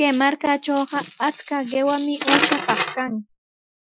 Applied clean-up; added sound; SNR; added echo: classical method Wiener filter.